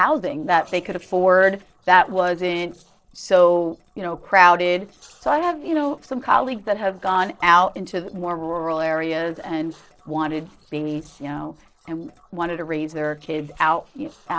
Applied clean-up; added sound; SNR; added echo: neural separator model SepFormer DNS4.